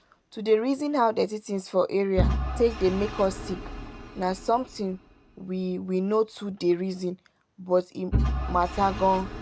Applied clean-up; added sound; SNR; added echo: none; Engine / Vehicle; 6 dB; none.